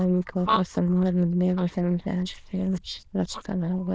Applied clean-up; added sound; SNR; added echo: neural diffusion model UNIVERSE++.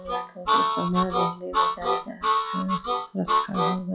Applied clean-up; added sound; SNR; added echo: classical method log-MMSE.